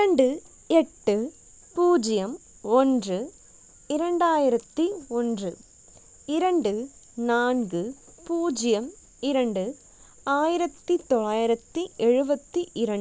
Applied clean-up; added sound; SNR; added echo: none; none; none; none.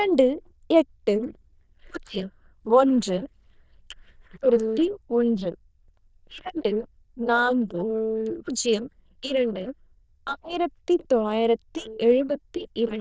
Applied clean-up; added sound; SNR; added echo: neural diffusion model UNIVERSE++.